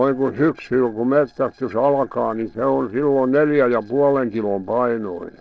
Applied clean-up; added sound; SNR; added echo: neural separator model SepFormer DNS4.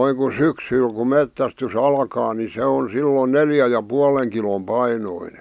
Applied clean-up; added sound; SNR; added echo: none; none; none; none.